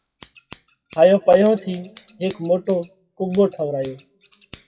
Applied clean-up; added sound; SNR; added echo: classical method WPE with log-MMSE.